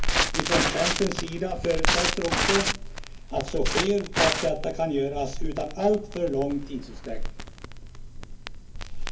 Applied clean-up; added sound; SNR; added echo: none; Crackle; -1 dB; reverberation time 0.3 s.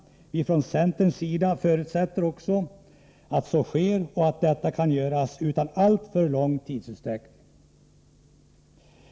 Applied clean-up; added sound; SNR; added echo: none; none; none; none.